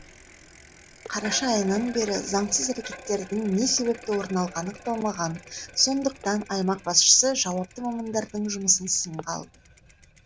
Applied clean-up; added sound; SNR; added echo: none; Bicycle; 17 dB; none.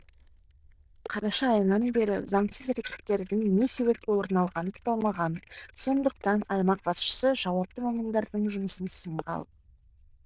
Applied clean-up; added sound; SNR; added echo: neural diffusion model UNIVERSE++.